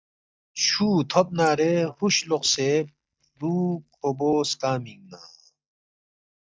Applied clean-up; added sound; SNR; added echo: neural mask model DeepFilterNet 3.